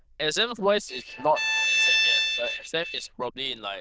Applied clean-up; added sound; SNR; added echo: neural diffusion model UNIVERSE++.